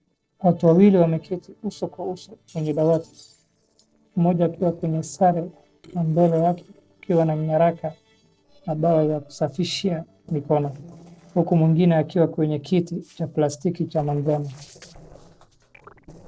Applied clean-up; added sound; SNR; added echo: neural separator model SepFormer DNS4.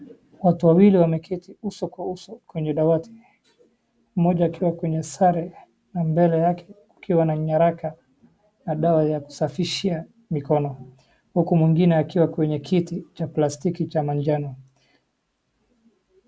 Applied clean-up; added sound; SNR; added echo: none; none; none; none.